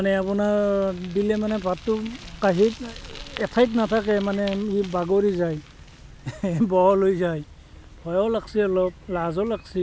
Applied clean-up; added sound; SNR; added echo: none; Bicycle; 19 dB; none.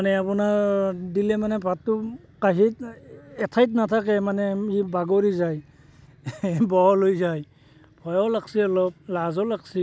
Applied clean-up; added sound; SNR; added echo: none; none; none; none.